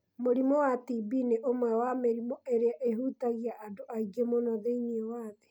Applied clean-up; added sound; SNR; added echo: none; none; none; none.